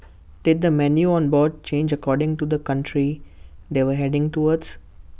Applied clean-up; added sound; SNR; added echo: none; none; none; none.